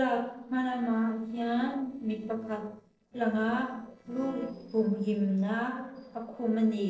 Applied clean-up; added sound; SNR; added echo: neural separator model SepFormer DNS4.